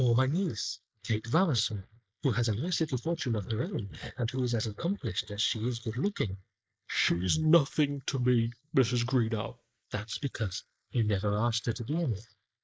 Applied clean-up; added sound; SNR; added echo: neural mask model Resemble Enhance denoiser.